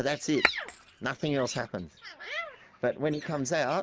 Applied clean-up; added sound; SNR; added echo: neural mask model Resemble Enhance denoiser.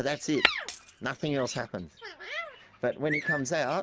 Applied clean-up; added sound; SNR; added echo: none; Glass; 0 dB; none.